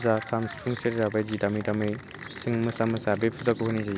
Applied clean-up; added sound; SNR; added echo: none; Applause / Cheering; 15 dB; none.